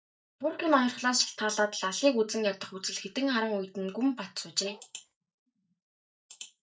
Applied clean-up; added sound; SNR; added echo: neural mask model DeepFilterNet 3.